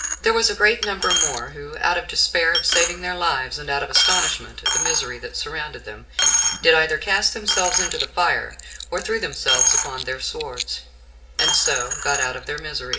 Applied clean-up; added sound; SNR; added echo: none; Coin (dropping); 1 dB; reverberation time 0.4 s.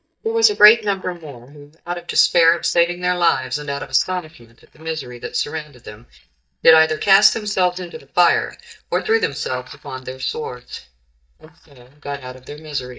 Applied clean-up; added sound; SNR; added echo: neural mask model DeepFilterNet 3.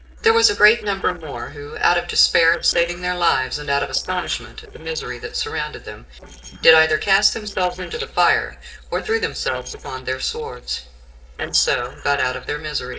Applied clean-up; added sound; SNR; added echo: neural separator model SepFormer DNS4.